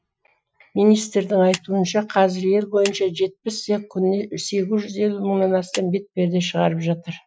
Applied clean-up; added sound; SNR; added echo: classical method Wiener filter.